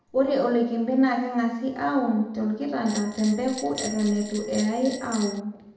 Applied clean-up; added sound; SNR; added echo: none; Bell; 13 dB; reverberation time 0.8 s.